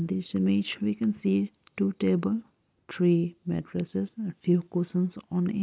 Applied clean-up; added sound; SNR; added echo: none; none; none; none.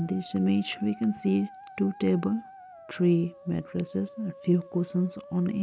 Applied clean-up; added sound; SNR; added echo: none; Musical instrument; 19 dB; none.